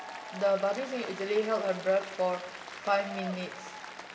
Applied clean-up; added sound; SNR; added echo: none; Applause; 11 dB; reverberation time 1.1 s.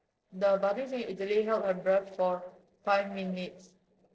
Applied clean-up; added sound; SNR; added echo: neural separator model SepFormer DNS4.